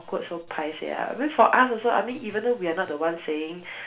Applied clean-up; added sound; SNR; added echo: none; none; none; reverberation time 0.3 s.